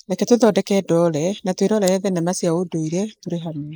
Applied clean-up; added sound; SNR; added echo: neural mask model Resemble Enhance denoiser.